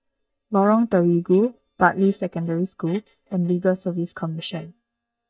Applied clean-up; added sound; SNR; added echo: neural mask model DeepFilterNet 3.